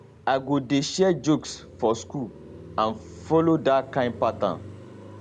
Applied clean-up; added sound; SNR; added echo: none; Car passing by; 18 dB; none.